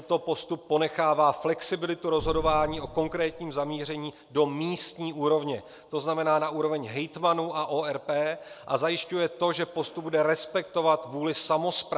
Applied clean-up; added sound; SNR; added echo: none; Boom; 11 dB; none.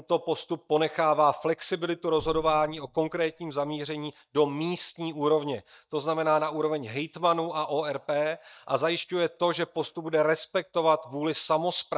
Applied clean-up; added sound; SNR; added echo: neural mask model DeepFilterNet 3.